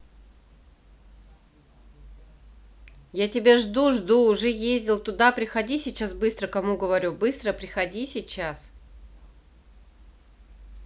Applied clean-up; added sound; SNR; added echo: none; none; none; none.